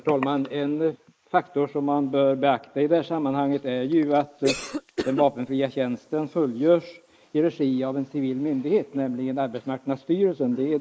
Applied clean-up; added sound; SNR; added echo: neural mask model Resemble Enhance denoiser.